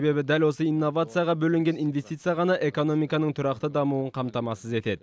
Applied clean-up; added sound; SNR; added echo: none; none; none; none.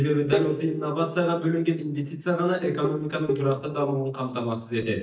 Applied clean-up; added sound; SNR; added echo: neural mask model DeepFilterNet 3.